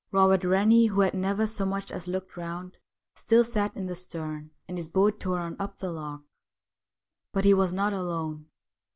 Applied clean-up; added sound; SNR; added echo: none; none; none; none.